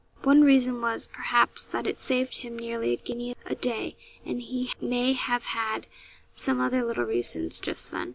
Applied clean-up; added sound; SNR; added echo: none; none; none; none.